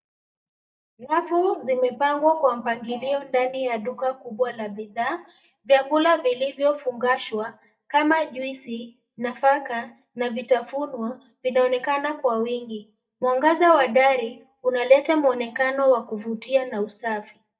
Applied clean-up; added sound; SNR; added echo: neural mask model DeepFilterNet 3.